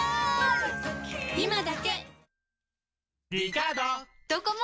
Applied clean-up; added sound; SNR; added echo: none; Glockenspiel; 8 dB; none.